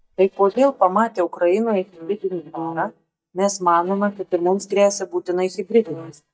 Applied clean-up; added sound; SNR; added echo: neural mask model DeepFilterNet 3.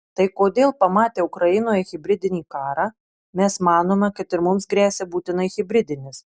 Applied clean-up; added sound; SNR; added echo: none; none; none; none.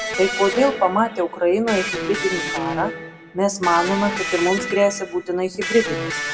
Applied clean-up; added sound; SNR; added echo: none; Electric guitar; 6 dB; reverberation time 0.6 s.